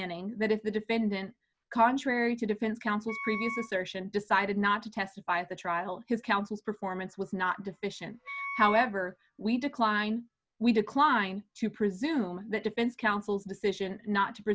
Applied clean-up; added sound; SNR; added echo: none; Wind instrument, woodwind instrument; 9 dB; none.